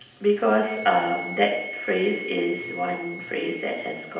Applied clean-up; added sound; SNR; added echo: none; Wind instrument, woodwind instrument; 11 dB; reverberation time 0.8 s.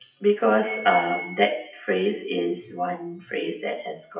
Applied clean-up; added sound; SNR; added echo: classical method WPE with log-MMSE.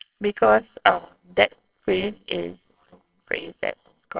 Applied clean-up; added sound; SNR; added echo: neural separator model SepFormer WHAMR!.